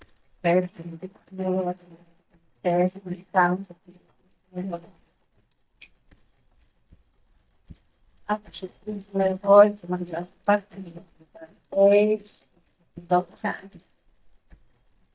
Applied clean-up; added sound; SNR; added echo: neural mask model DeepFilterNet 3.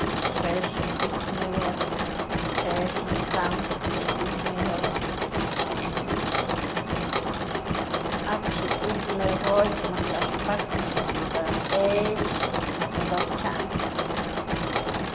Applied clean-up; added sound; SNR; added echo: none; Mechanisms; -5 dB; none.